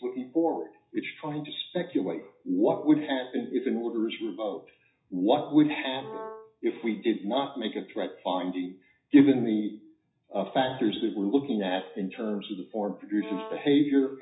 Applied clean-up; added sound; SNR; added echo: classical method WPE with log-MMSE.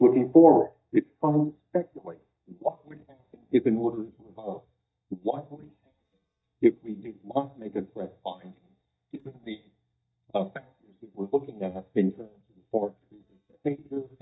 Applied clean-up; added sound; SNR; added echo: neural mask model DeepFilterNet 3.